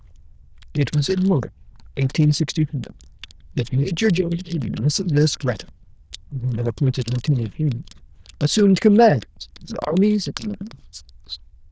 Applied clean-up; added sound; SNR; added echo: neural diffusion model UNIVERSE++.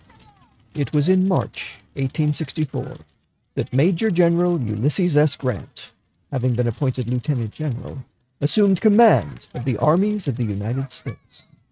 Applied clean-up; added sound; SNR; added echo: neural mask model RNNoise.